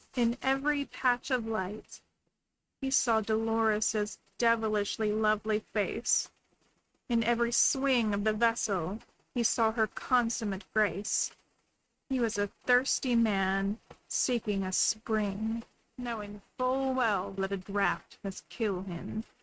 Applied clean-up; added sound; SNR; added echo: neural mask model RNNoise.